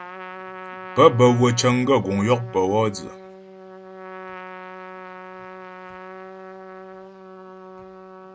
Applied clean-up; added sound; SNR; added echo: none; Trumpet; 15 dB; none.